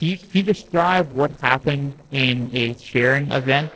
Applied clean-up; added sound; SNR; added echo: neural separator model SepFormer DNS4.